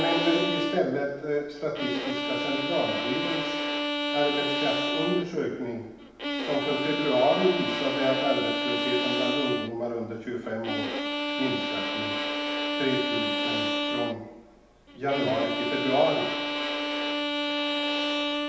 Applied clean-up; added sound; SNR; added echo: none; Bowed string instrument; 0 dB; reverberation time 0.9 s.